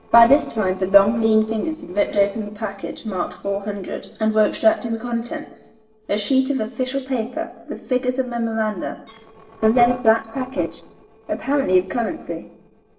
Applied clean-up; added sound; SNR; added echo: neural separator model SepFormer DNS4.